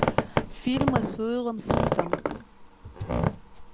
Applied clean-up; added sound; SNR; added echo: none; Squeak; -4 dB; none.